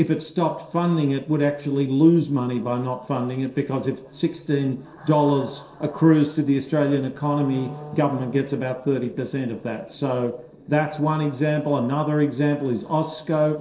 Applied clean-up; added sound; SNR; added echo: neural separator model SepFormer DNS4.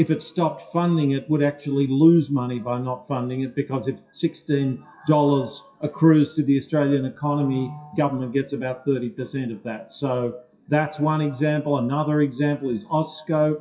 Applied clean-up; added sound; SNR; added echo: classical method WPE with log-MMSE.